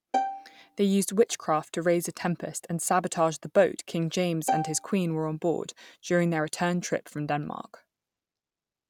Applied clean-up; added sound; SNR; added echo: none; Bowed string instrument; 4 dB; none.